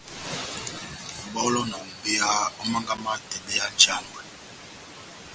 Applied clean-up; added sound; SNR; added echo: none; none; none; none.